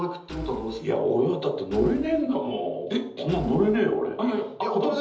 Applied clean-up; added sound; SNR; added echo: none; Engine / Car; 17 dB; reverberation time 1.2 s.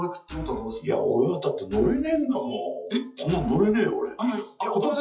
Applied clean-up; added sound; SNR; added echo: classical method WPE with log-MMSE.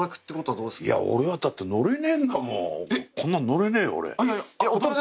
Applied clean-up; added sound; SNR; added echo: none; none; none; none.